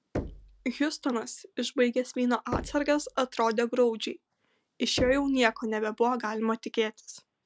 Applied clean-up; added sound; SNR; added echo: none; Knock; 14 dB; none.